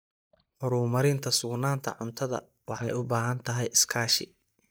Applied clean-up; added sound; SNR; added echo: neural mask model DeepFilterNet 3.